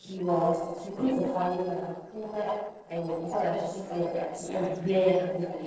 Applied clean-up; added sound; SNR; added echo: neural separator model SepFormer DNS4.